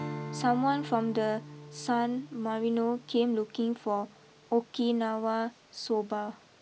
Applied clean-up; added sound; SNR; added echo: none; Strum; 15 dB; none.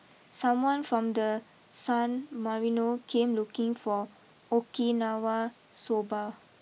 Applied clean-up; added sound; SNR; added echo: none; none; none; none.